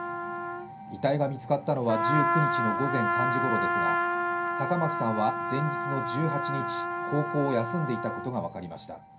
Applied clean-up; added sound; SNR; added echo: none; Trumpet; 0 dB; reverberation time 0.3 s.